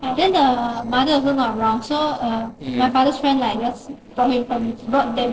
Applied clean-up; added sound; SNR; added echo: neural separator model SepFormer DNS4.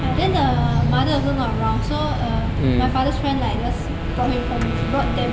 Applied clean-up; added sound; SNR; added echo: none; Wind instrument, woodwind instrument; 16 dB; none.